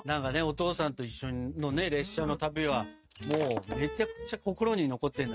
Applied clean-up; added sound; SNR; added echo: neural mask model RNNoise.